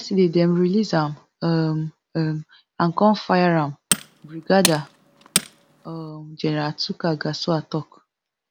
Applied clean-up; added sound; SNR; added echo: none; Tools; 5 dB; none.